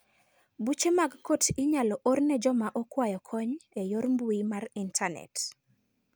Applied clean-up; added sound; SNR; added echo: none; none; none; none.